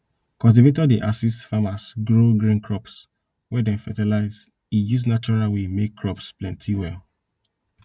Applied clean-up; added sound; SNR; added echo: none; none; none; none.